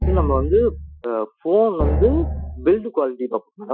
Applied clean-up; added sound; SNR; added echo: classical method Wiener filter.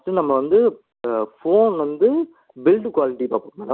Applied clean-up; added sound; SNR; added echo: none; none; none; none.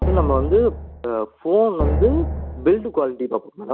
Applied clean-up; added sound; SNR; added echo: none; Drum; 4 dB; none.